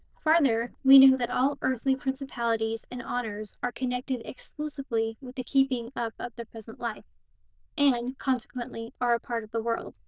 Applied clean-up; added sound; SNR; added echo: neural diffusion model UNIVERSE++.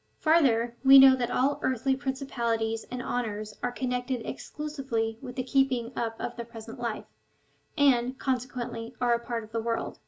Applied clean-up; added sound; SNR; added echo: none; none; none; none.